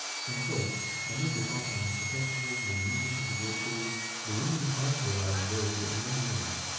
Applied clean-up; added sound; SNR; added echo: none; Sawing; 1 dB; reverberation time 1.0 s.